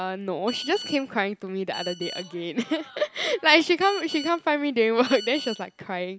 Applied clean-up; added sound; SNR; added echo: none; Telephone; 14 dB; none.